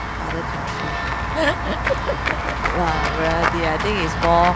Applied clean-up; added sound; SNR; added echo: none; Walk, footsteps / Run / Bell; 0 dB; none.